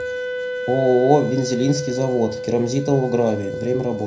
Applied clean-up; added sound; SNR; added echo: none; Wind instrument, woodwind instrument; 7 dB; reverberation time 0.4 s.